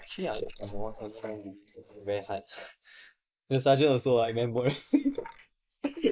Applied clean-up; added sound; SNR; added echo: neural mask model Resemble Enhance denoiser.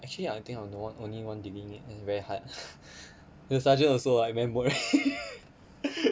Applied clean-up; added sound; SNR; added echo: none; none; none; none.